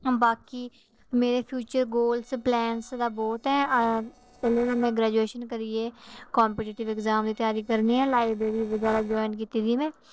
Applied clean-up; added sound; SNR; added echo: neural separator model SepFormer DNS4.